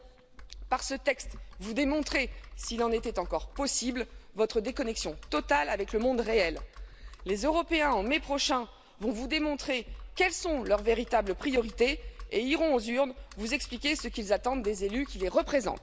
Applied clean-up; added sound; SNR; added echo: none; Computer keyboard; 14 dB; none.